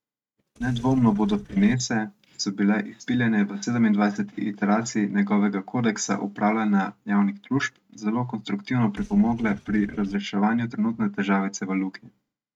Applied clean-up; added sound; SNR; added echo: neural mask model RNNoise.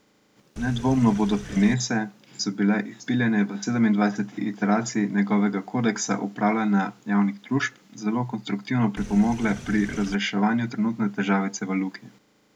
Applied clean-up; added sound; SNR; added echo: none; Sink (filling or washing); 13 dB; none.